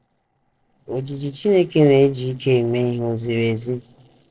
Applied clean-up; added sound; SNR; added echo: neural separator model SepFormer DNS4.